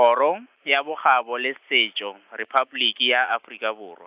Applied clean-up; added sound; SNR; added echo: neural mask model Resemble Enhance denoiser.